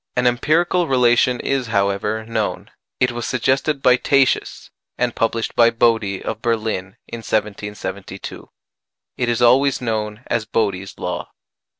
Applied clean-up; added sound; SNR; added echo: none; none; none; none.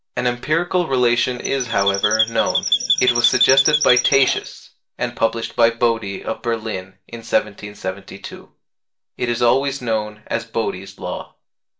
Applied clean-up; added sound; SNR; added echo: none; Chirp, tweet; -1 dB; reverberation time 0.3 s.